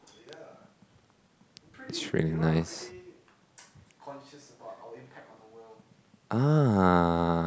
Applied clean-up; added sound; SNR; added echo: none; none; none; none.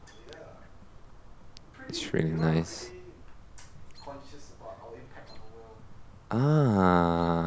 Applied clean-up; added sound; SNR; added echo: none; Chirp, tweet; 17 dB; none.